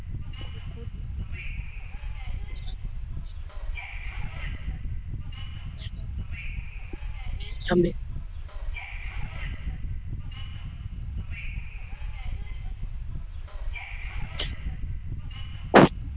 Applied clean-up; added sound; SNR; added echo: none; Subway, metro, underground / Wind; 0 dB; none.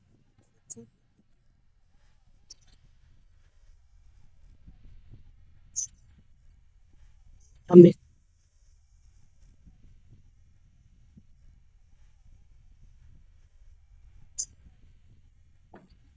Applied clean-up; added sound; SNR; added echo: neural mask model DeepFilterNet 3.